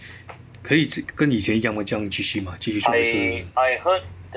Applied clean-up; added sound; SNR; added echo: none; none; none; none.